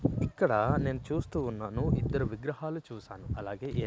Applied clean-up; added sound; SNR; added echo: none; none; none; none.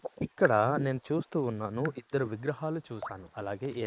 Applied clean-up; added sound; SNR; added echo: neural mask model Resemble Enhance denoiser.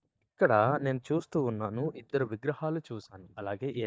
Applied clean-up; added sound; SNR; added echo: neural mask model DeepFilterNet 3.